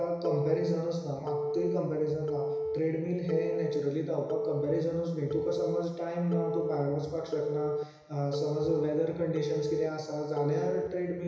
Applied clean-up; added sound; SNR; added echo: none; Telephone; 4 dB; reverberation time 1.0 s.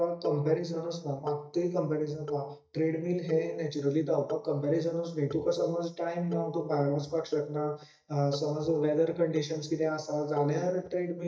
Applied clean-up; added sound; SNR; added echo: neural mask model DeepFilterNet 3.